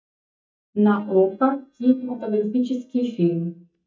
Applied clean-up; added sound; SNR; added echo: neural mask model DeepFilterNet 3.